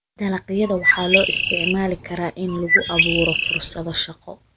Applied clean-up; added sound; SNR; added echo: none; Bird; -2 dB; none.